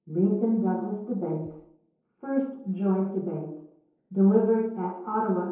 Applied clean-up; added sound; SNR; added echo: neural separator model SepFormer DNS4.